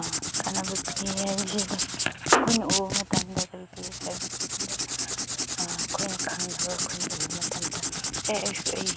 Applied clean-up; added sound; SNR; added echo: none; Writing; -2 dB; none.